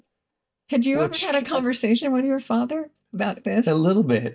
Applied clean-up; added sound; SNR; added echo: neural mask model DeepFilterNet 3.